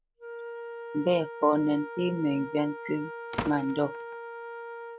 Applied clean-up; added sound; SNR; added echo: none; Slam + Wind instrument, woodwind instrument; 9 dB; none.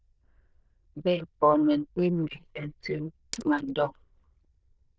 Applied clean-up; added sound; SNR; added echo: neural diffusion model UNIVERSE++.